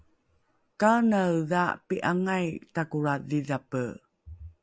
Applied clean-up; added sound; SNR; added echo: none; none; none; none.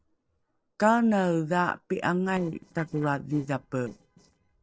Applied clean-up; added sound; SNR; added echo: neural separator model SepFormer DNS4.